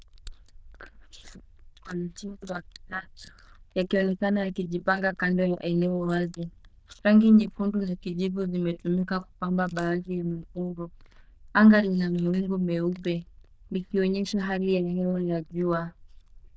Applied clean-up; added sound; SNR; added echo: neural diffusion model UNIVERSE++.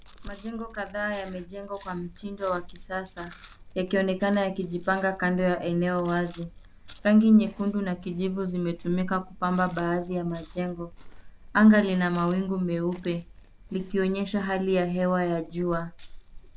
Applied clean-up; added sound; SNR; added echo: none; Chewing, mastication; 18 dB; none.